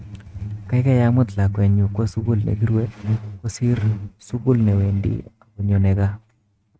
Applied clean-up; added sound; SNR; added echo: neural mask model RNNoise.